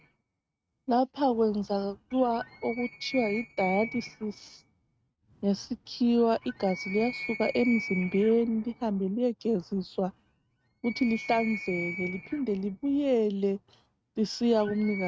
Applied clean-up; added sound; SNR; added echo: neural mask model RNNoise.